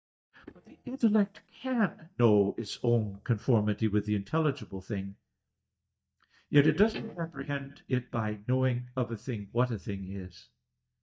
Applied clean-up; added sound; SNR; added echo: neural mask model DeepFilterNet 3.